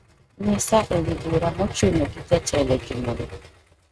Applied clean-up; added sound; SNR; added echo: neural mask model RNNoise.